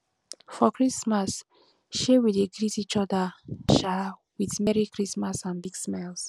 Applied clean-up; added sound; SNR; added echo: none; none; none; none.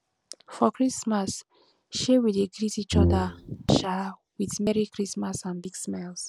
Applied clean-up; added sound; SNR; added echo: none; Brass instrument; -3 dB; none.